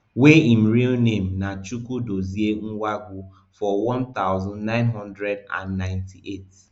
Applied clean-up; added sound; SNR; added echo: none; none; none; none.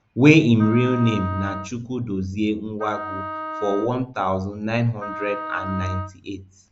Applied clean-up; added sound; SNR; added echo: none; Wind instrument, woodwind instrument; 11 dB; none.